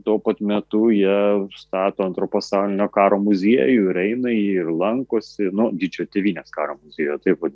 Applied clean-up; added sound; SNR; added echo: none; none; none; none.